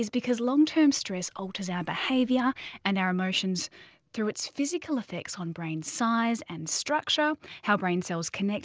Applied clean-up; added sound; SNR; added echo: neural separator model SepFormer DNS4.